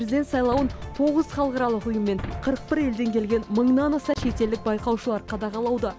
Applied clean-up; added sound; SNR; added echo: none; Boom; 15 dB; none.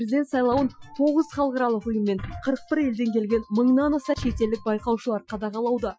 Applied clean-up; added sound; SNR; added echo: classical method Wiener filter.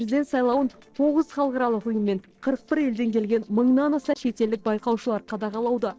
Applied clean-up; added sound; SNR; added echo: neural separator model SepFormer DNS4.